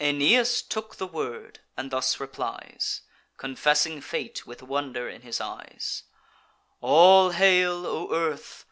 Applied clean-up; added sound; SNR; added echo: none; none; none; none.